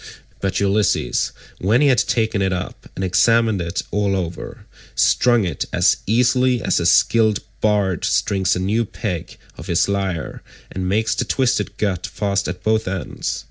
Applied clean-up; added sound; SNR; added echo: none; none; none; none.